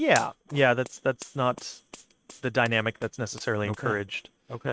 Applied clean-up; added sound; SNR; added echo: neural mask model RNNoise.